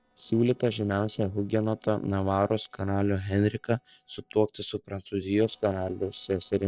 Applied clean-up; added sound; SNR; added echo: neural separator model SepFormer DNS4.